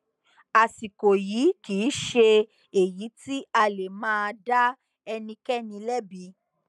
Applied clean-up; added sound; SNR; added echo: none; none; none; none.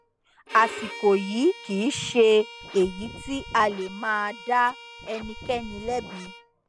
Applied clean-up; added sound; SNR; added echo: none; Bowed string instrument + Scratching (performance technique); 15 dB; none.